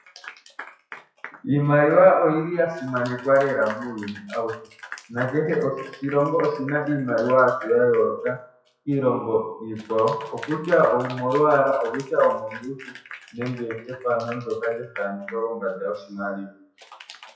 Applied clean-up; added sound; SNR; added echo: classical method WPE with log-MMSE.